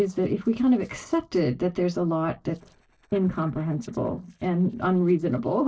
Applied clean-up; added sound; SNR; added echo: neural separator model SepFormer DNS4.